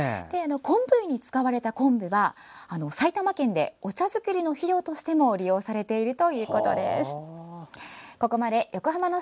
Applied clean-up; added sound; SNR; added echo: none; none; none; none.